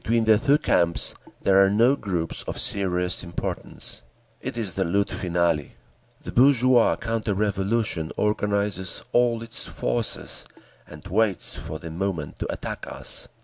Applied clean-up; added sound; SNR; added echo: none; none; none; none.